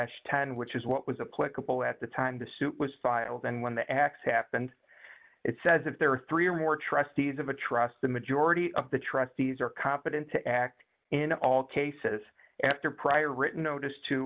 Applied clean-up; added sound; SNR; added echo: none; none; none; none.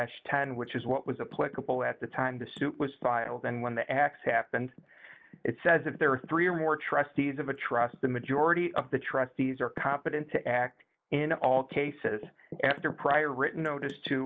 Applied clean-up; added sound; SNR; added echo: neural mask model Resemble Enhance denoiser.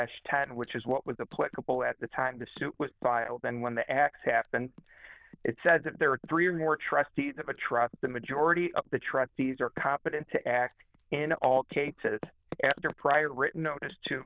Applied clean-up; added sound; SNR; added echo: neural diffusion model UNIVERSE++.